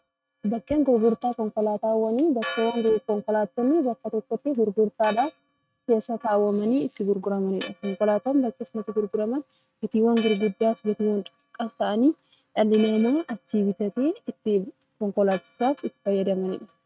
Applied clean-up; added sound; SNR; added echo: neural mask model RNNoise.